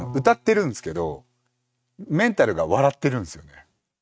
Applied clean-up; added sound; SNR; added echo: neural mask model RNNoise.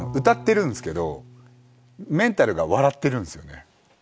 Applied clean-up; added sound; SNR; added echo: none; Bowed string instrument; 18 dB; none.